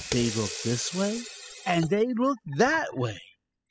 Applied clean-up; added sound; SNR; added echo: classical method spectral subtraction.